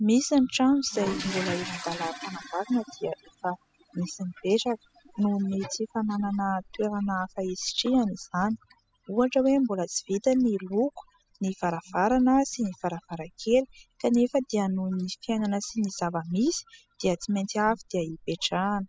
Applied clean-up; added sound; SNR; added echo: classical method spectral subtraction.